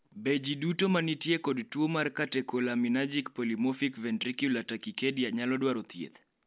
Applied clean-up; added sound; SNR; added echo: none; none; none; none.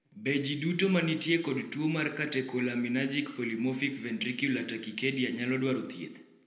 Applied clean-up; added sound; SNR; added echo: none; none; none; reverberation time 0.7 s.